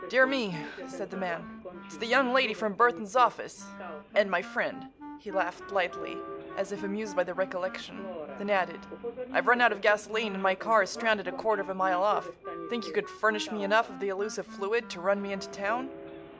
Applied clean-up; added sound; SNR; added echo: none; Subway, metro, underground + Wind instrument, woodwind instrument; 12 dB; none.